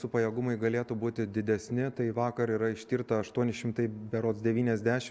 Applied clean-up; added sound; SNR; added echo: none; none; none; none.